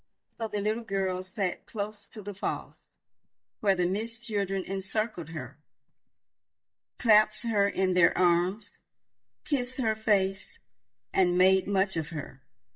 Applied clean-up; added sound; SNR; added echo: neural mask model DeepFilterNet 3.